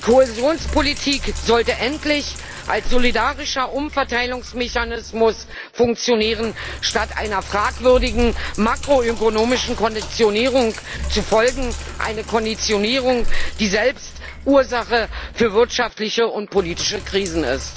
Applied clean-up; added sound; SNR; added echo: none; Sink (filling or washing); 7 dB; none.